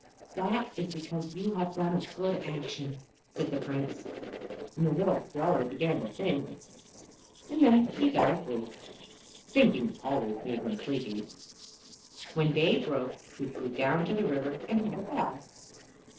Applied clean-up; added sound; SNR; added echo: neural separator model SepFormer DNS4.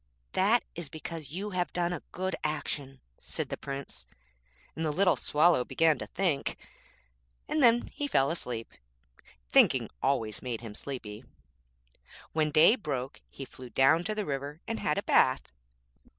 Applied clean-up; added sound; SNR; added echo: none; none; none; none.